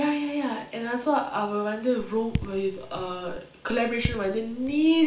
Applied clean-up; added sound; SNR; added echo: none; Raindrop / Drip; 9 dB; reverberation time 0.4 s.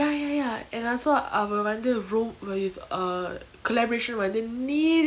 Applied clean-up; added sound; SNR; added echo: none; none; none; none.